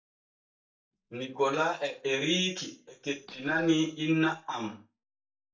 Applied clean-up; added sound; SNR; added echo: neural mask model DeepFilterNet 3.